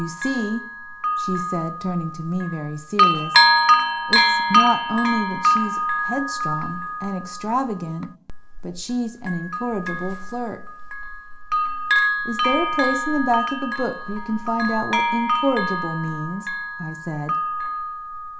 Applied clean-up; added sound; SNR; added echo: none; Bell; -4 dB; reverberation time 0.4 s.